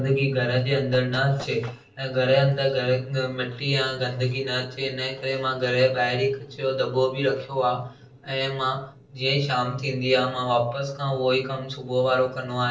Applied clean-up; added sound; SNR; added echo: neural separator model SepFormer DNS4.